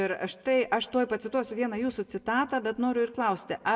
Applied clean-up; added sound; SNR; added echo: none; none; none; reverberation time 1.6 s.